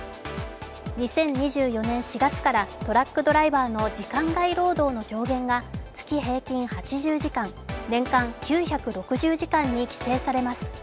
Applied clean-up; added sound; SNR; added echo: none; none; none; none.